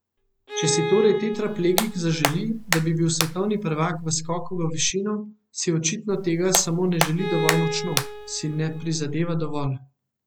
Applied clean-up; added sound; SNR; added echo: none; Hands + Bowed string instrument; 5 dB; none.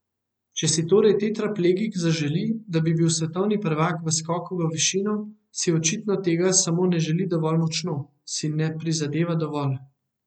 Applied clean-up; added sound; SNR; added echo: none; none; none; none.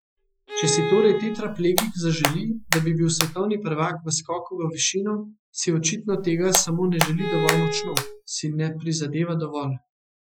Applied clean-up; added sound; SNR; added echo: classical method Wiener filter.